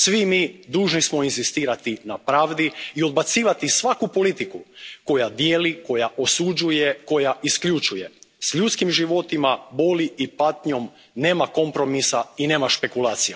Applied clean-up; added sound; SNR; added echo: none; none; none; none.